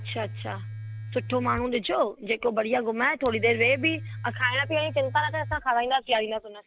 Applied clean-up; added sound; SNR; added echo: none; Domestic sounds, home sounds; 12 dB; none.